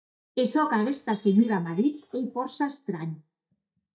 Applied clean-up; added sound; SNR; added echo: neural mask model DeepFilterNet 3.